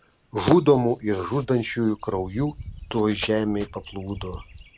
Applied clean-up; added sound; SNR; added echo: none; Bird vocalization, bird call, bird song; 19 dB; none.